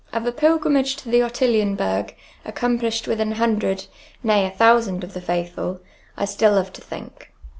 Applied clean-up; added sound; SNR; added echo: none; none; none; none.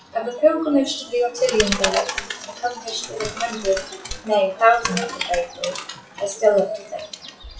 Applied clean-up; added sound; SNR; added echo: classical method WPE with log-MMSE.